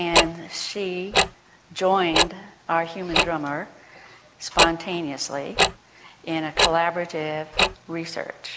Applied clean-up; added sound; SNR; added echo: none; Tick-tock; -1 dB; none.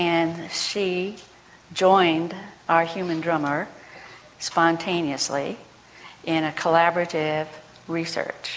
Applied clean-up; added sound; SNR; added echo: none; none; none; none.